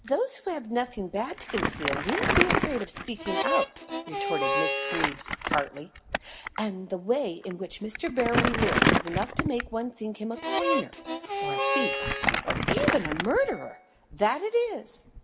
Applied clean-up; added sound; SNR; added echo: none; Harmonica + Crumpling, crinkling; -1 dB; none.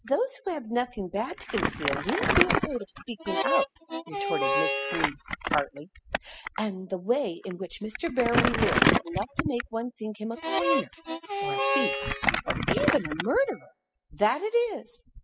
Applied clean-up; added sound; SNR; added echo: classical method spectral subtraction.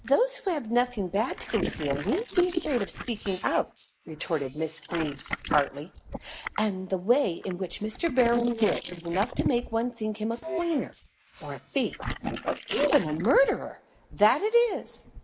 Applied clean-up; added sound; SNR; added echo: neural mask model Resemble Enhance denoiser.